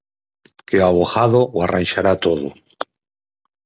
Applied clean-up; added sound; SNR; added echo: none; none; none; none.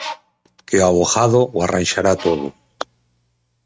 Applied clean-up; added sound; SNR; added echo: neural mask model RNNoise.